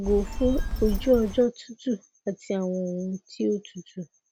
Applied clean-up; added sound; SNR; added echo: none; Telephone; 2 dB; none.